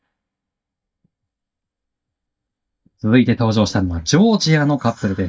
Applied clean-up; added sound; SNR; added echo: neural mask model DeepFilterNet 3.